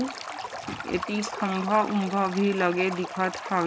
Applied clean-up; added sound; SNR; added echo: none; Stream; 10 dB; none.